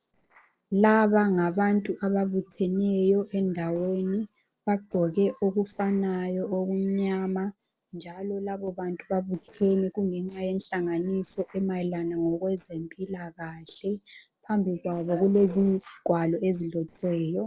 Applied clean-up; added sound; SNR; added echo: neural separator model SepFormer DNS4.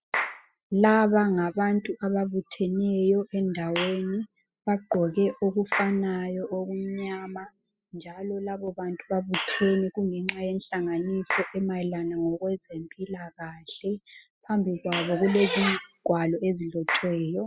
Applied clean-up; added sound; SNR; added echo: classical method spectral subtraction.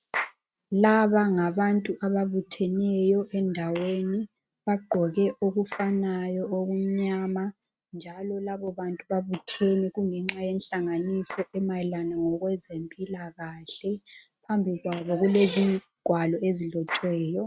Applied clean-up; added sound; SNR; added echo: neural mask model RNNoise.